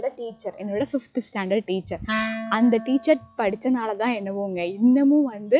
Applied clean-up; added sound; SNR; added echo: classical method log-MMSE.